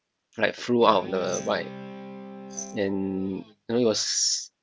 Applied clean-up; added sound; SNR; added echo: none; Guitar + Glass; 13 dB; none.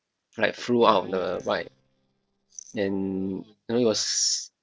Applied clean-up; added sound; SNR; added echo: neural separator model SepFormer DNS4.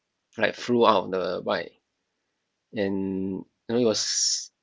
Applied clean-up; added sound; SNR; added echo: none; none; none; none.